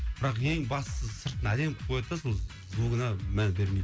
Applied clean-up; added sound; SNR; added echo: none; none; none; reverberation time 1.1 s.